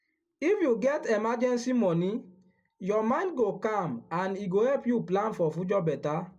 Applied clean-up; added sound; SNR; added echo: none; none; none; none.